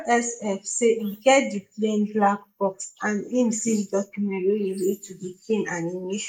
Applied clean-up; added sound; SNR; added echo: neural mask model Resemble Enhance denoiser.